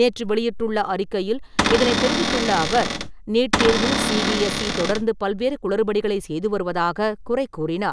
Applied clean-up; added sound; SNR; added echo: none; Cupboard open or close / Door; 0 dB; none.